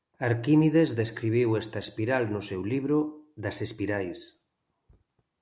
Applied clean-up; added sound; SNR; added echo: none; none; none; none.